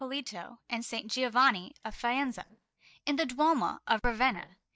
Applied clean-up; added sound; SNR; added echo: neural mask model DeepFilterNet 3.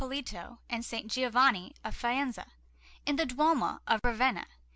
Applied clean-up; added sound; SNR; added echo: none; none; none; none.